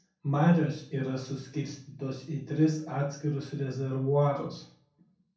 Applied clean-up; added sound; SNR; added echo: none; none; none; reverberation time 0.5 s.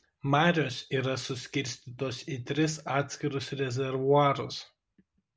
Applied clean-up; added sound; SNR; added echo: none; none; none; none.